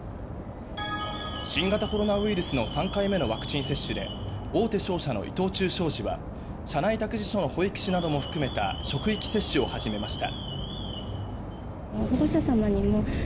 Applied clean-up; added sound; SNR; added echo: none; Alarm; 7 dB; none.